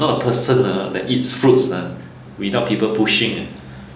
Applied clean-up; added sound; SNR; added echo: none; none; none; none.